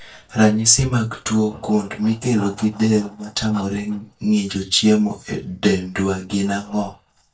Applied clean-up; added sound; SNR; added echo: neural mask model DeepFilterNet 3.